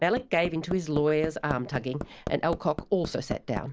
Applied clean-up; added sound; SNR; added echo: none; Hammer; 11 dB; none.